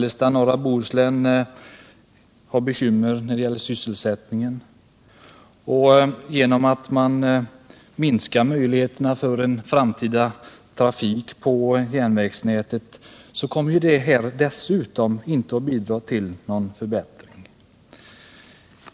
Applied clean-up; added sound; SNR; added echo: none; none; none; none.